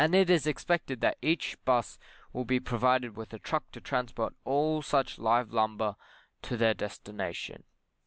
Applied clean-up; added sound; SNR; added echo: none; none; none; none.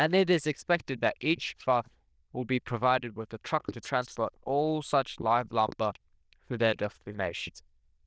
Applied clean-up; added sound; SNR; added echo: neural diffusion model UNIVERSE++.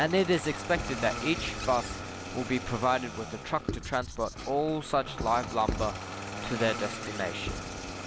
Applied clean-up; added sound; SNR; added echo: none; Squeak / Writing + Engine starting; 6 dB; none.